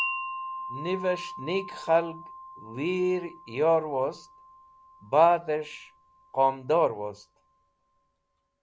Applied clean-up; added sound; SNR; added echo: none; Wind chime; 12 dB; none.